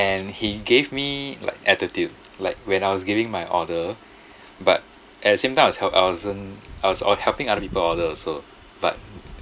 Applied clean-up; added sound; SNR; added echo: none; none; none; none.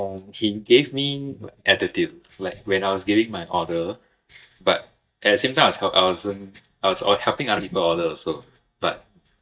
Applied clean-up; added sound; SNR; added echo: neural mask model DeepFilterNet 3.